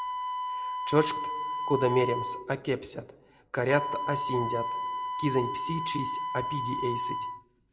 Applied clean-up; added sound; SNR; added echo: none; Wind instrument, woodwind instrument; 2 dB; reverberation time 0.3 s.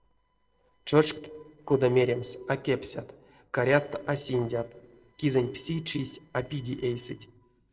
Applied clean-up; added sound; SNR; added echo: neural separator model SepFormer DNS4.